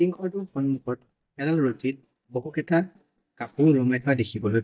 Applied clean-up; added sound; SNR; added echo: neural mask model DeepFilterNet 3.